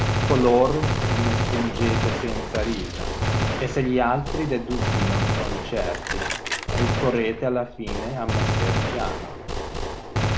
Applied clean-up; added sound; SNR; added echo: none; Gunshot, gunfire; -1 dB; none.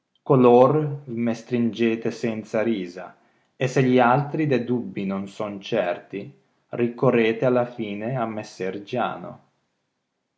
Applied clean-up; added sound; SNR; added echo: none; none; none; none.